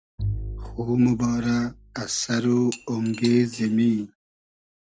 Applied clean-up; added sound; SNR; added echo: none; Cutlery, silverware / Dishes, pots, and pans + Bowed string instrument; 12 dB; none.